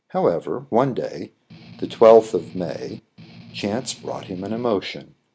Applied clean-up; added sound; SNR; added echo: none; Strum; 20 dB; none.